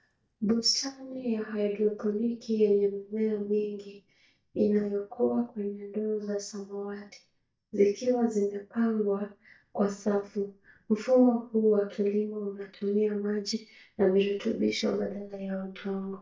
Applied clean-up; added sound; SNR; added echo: neural mask model DeepFilterNet 3.